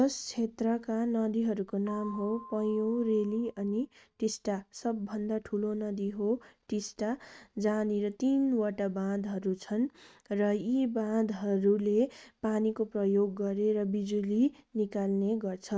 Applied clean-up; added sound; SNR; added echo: neural mask model RNNoise.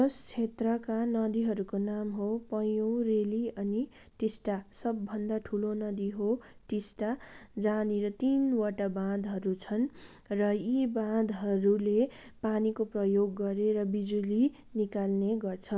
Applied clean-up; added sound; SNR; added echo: none; none; none; none.